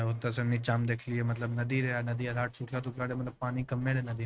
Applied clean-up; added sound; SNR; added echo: neural mask model RNNoise.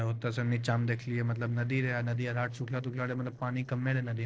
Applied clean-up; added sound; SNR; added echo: neural separator model SepFormer DNS4.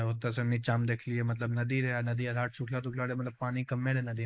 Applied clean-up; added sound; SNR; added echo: neural mask model Resemble Enhance denoiser.